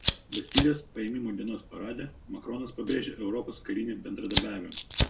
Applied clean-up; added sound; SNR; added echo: none; Fire; -1 dB; reverberation time 0.2 s.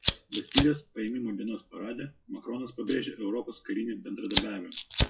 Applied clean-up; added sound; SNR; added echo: classical method WPE with log-MMSE.